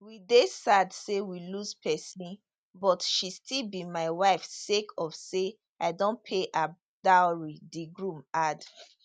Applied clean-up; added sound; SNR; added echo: none; none; none; none.